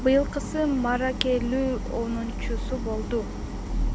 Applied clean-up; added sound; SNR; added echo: none; Idling; 3 dB; none.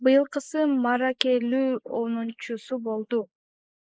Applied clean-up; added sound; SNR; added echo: neural mask model Resemble Enhance denoiser.